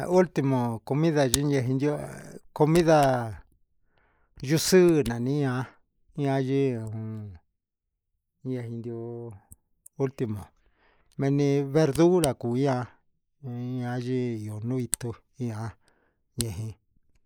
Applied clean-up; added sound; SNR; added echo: neural mask model Resemble Enhance denoiser.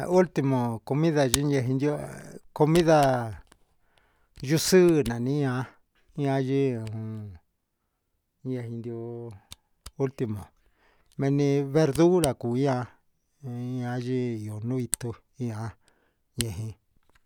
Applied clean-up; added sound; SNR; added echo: none; Camera; 17 dB; none.